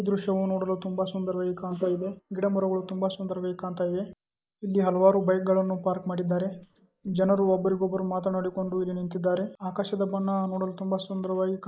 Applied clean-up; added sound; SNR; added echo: neural mask model Resemble Enhance denoiser.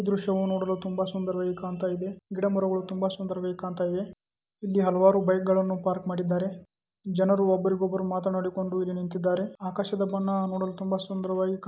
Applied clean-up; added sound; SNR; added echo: none; none; none; none.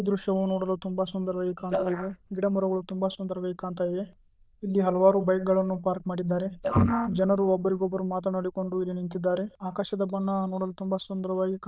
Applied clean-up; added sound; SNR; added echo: neural diffusion model UNIVERSE++.